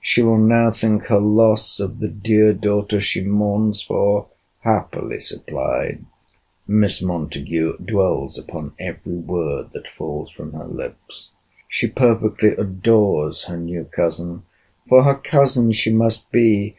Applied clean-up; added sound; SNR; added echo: none; none; none; none.